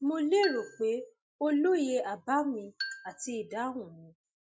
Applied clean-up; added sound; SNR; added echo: classical method Wiener filter.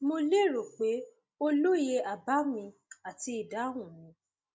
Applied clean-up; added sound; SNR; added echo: none; none; none; none.